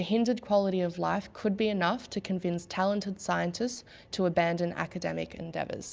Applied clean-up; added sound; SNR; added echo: none; none; none; none.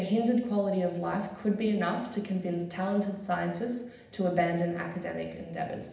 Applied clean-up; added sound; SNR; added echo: none; none; none; reverberation time 0.8 s.